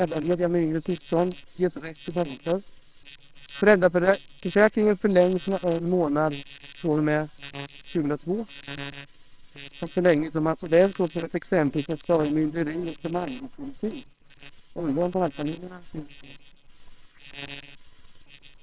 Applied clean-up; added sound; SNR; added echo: neural separator model SepFormer WHAMR!.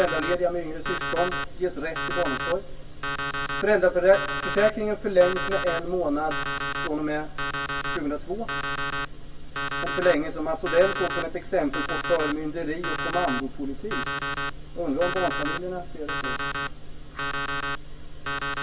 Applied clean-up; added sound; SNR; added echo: none; Alarm; 5 dB; reverberation time 0.1 s.